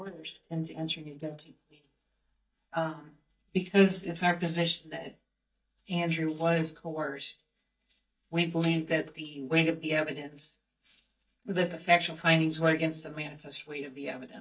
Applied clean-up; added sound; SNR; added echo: neural mask model DeepFilterNet 3.